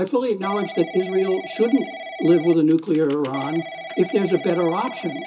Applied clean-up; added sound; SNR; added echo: none; Telephone / Typing; 13 dB; reverberation time 0.2 s.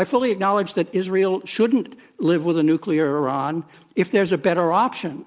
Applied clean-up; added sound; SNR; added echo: none; none; none; none.